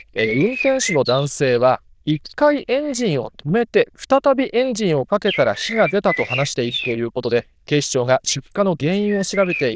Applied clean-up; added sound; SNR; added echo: neural diffusion model UNIVERSE++.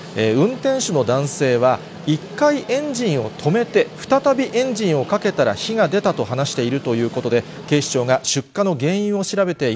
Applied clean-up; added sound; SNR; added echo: none; none; none; none.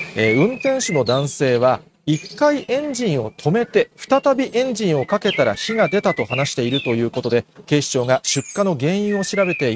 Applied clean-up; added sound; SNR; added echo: neural mask model RNNoise.